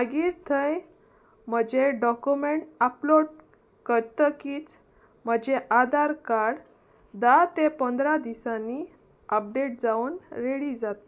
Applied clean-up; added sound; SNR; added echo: none; none; none; none.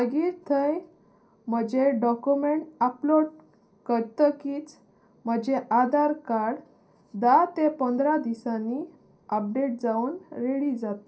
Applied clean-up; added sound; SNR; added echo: none; none; none; reverberation time 0.3 s.